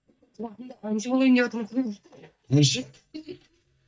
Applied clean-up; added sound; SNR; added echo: neural mask model DeepFilterNet 3.